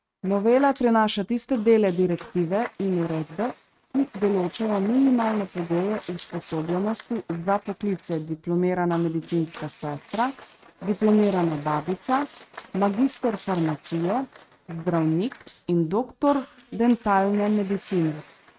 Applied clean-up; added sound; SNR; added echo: neural mask model RNNoise.